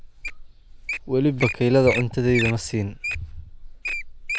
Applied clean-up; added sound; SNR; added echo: none; Wild animals; 7 dB; none.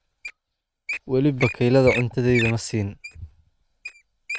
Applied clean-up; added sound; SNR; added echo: neural mask model RNNoise.